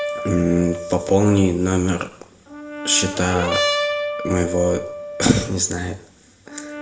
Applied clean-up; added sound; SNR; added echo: none; Brass instrument; 7 dB; reverberation time 0.5 s.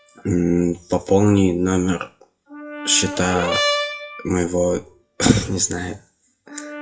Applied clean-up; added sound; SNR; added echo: classical method WPE with log-MMSE.